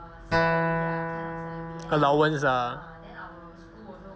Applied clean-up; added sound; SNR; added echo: none; Acoustic guitar; 2 dB; none.